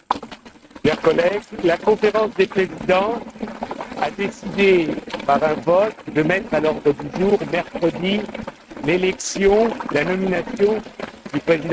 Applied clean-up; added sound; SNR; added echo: neural mask model RNNoise.